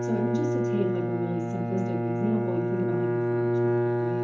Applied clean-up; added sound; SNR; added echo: none; Bowed string instrument; -5 dB; reverberation time 0.6 s.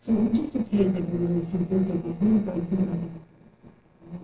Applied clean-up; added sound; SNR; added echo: neural separator model SepFormer DNS4.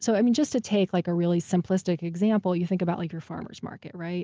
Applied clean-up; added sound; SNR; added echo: none; none; none; none.